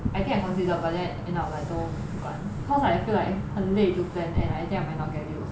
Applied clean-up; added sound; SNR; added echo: none; none; none; none.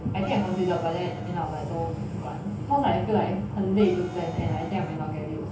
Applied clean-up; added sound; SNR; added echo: none; Wind instrument, woodwind instrument; 17 dB; reverberation time 0.3 s.